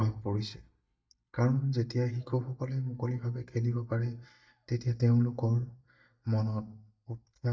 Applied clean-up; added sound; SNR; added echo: neural mask model DeepFilterNet 3.